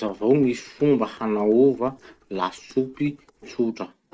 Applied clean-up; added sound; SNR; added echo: neural separator model SepFormer DNS4.